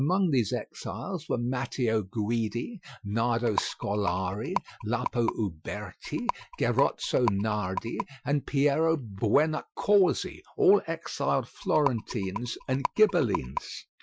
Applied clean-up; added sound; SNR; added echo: classical method Wiener filter.